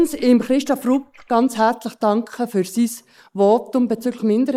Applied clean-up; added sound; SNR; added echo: neural mask model Resemble Enhance denoiser.